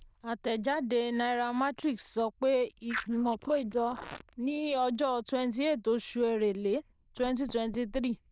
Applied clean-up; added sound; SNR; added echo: neural diffusion model UNIVERSE++.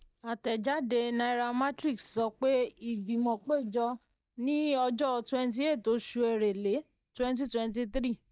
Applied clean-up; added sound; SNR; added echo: neural mask model DeepFilterNet 3.